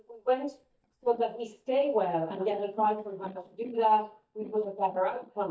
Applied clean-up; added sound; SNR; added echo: neural mask model DeepFilterNet 3.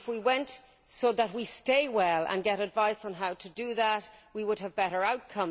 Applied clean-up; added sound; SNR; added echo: none; none; none; none.